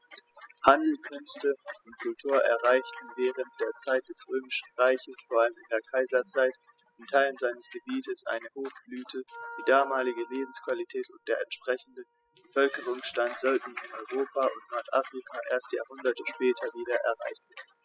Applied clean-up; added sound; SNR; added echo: classical method spectral subtraction.